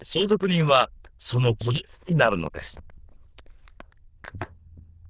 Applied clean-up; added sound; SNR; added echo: neural diffusion model UNIVERSE++.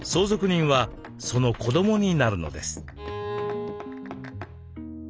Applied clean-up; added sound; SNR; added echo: none; Bowed string instrument; 10 dB; none.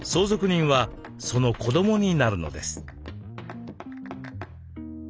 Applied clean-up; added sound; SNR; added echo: none; none; none; none.